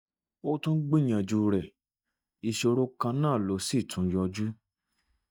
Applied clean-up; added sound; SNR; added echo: neural mask model DeepFilterNet 3.